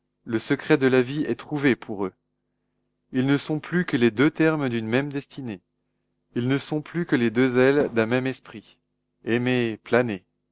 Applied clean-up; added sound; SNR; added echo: neural separator model SepFormer DNS4.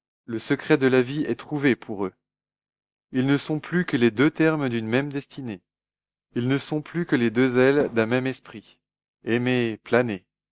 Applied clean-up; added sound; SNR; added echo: neural mask model DeepFilterNet 3.